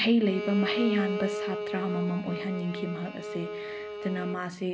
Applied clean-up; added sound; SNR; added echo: none; Bowed string instrument; 5 dB; none.